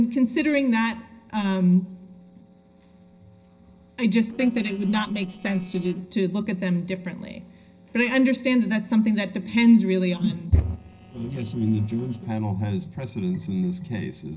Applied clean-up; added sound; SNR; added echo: neural separator model SepFormer DNS4.